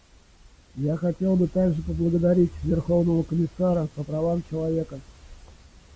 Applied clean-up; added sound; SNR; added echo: none; none; none; none.